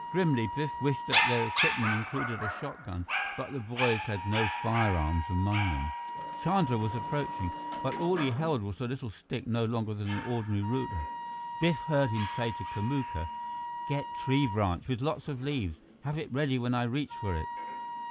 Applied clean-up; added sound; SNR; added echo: none; Dog + Wind instrument, woodwind instrument; 5 dB; none.